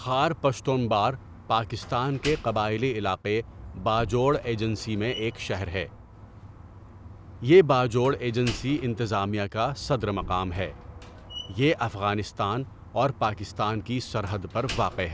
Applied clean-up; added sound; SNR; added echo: none; Slam; 15 dB; none.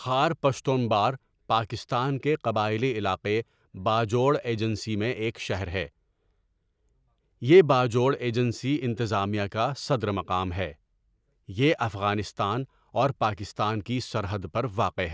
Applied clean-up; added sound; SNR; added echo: none; none; none; none.